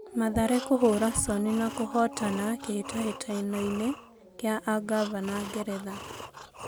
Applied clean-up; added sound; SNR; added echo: none; Dog + Breathing; 12 dB; none.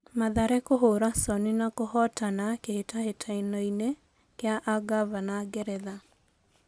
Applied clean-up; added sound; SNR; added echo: none; none; none; none.